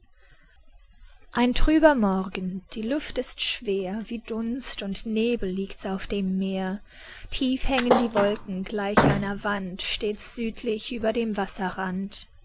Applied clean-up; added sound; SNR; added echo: none; Thump, thud; -1 dB; none.